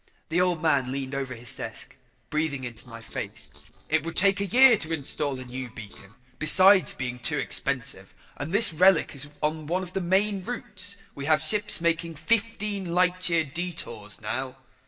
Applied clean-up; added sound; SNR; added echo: neural separator model SepFormer DNS4.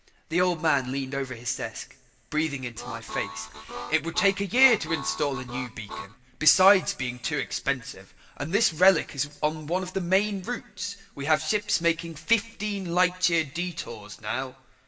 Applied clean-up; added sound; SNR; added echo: none; Harmonica; 11 dB; reverberation time 0.9 s.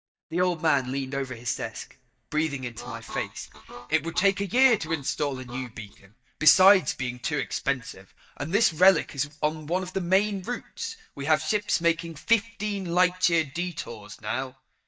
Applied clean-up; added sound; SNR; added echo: neural mask model DeepFilterNet 3.